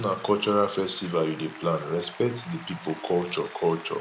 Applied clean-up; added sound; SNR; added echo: none; Applause; 16 dB; none.